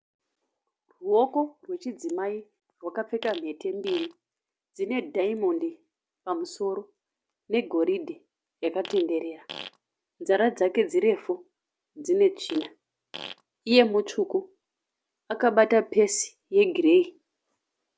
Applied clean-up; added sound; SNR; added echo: none; Fart; 16 dB; none.